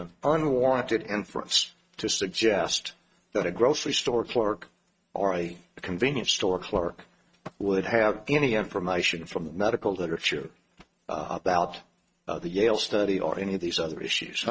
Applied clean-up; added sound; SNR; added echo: neural mask model RNNoise.